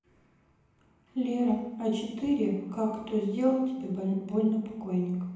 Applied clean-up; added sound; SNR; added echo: none; none; none; reverberation time 0.9 s.